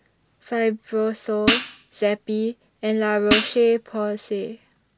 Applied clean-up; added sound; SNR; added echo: none; Hi-hat; -1 dB; none.